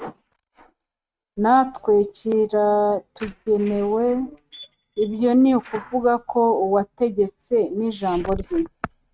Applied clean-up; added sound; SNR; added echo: neural mask model RNNoise.